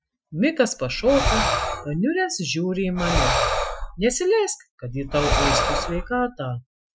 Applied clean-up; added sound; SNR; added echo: classical method Wiener filter.